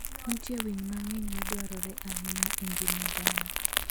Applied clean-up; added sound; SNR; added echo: none; Crumpling, crinkling; -4 dB; none.